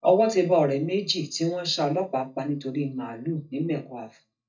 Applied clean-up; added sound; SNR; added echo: neural mask model DeepFilterNet 3.